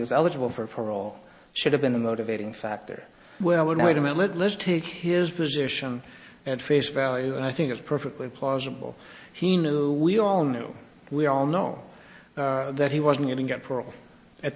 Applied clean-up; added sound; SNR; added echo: none; none; none; none.